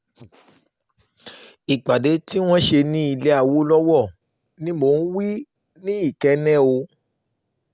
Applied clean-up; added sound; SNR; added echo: none; none; none; none.